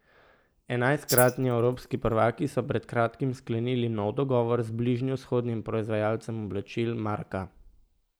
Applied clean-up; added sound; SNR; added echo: neural mask model Resemble Enhance denoiser.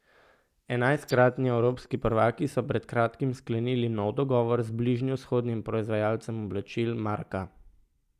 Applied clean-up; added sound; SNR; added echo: neural mask model DeepFilterNet 3.